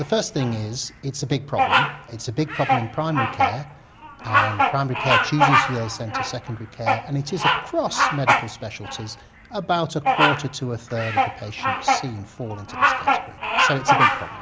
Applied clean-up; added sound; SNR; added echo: none; Bird vocalization, bird call, bird song; -4 dB; none.